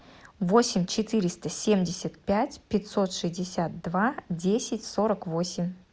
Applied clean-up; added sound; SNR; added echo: none; none; none; none.